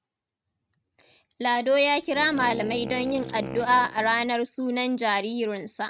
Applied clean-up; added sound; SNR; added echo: neural mask model RNNoise.